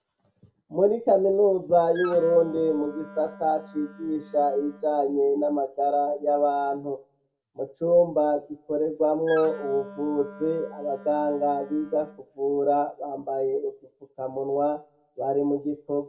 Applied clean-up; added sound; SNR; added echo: none; Wind instrument, woodwind instrument; 17 dB; reverberation time 0.4 s.